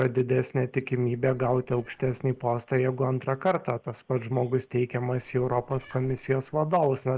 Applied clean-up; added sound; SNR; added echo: neural separator model SepFormer DNS4.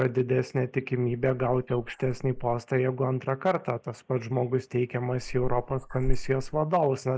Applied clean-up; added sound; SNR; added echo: neural mask model Resemble Enhance denoiser.